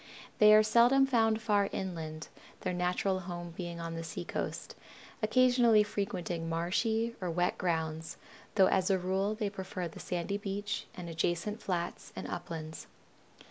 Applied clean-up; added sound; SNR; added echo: none; none; none; none.